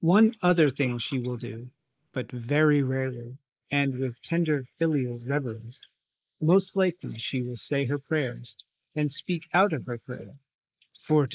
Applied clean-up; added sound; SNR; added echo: neural mask model Resemble Enhance denoiser.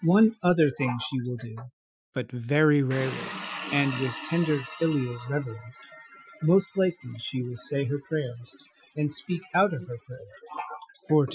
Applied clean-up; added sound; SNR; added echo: classical method Wiener filter.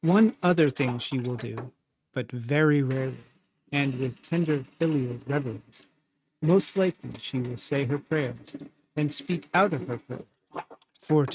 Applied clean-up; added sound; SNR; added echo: neural mask model RNNoise.